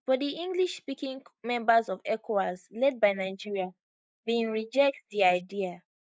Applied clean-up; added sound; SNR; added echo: neural mask model Resemble Enhance denoiser.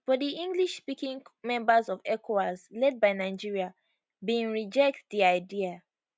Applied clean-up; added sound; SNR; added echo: none; none; none; none.